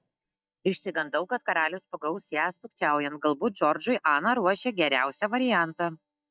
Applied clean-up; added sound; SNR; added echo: neural mask model DeepFilterNet 3.